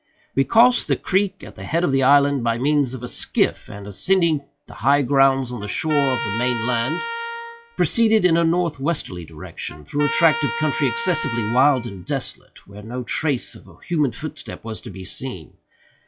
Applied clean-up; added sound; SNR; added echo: classical method log-MMSE.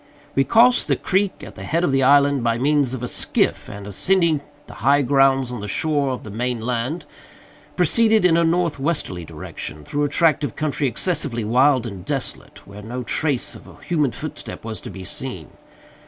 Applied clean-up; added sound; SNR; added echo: none; none; none; none.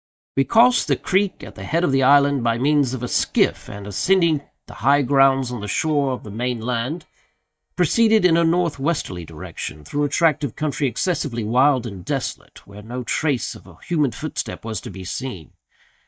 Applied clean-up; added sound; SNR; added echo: neural mask model DeepFilterNet 3.